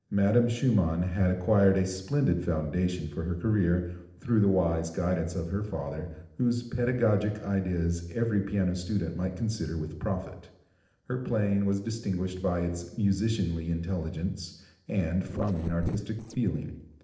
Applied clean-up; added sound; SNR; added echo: neural separator model SepFormer DNS4.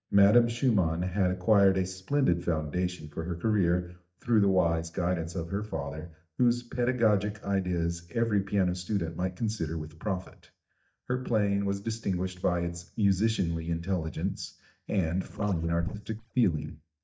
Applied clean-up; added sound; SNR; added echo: neural mask model DeepFilterNet 3.